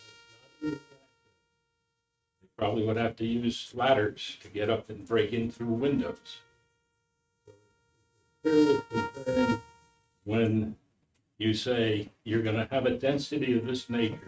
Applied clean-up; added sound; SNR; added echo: neural mask model RNNoise.